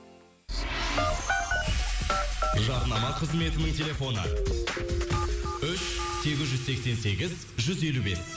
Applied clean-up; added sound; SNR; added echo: none; Hi-hat; 17 dB; none.